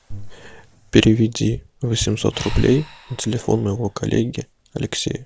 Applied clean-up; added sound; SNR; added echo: none; Breathing; 13 dB; none.